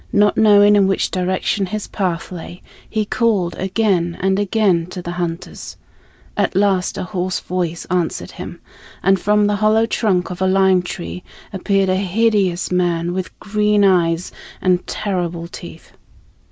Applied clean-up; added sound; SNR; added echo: neural mask model Resemble Enhance denoiser.